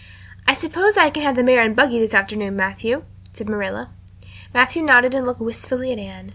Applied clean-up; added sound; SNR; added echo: none; none; none; none.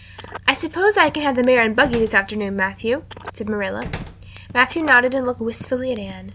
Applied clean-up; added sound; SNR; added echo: none; Telephone + Slam; 17 dB; none.